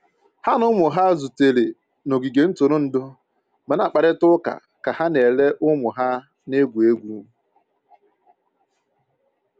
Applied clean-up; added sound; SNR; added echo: none; none; none; none.